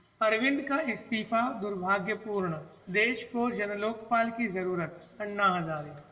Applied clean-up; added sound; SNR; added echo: none; none; none; reverberation time 1.1 s.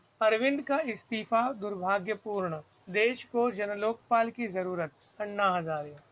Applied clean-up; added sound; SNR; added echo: none; none; none; none.